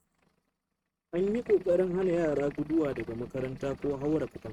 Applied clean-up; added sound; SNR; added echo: neural mask model RNNoise.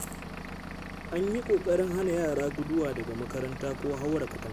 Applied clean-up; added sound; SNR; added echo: none; Engine / Vehicle; 9 dB; none.